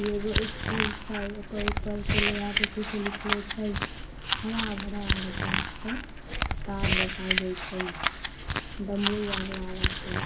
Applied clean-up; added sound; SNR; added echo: none; Crumpling, crinkling; -3 dB; reverberation time 0.3 s.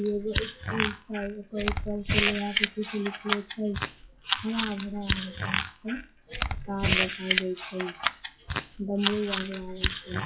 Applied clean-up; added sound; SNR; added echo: classical method WPE with log-MMSE.